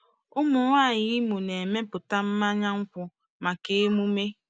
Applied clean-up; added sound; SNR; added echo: none; none; none; none.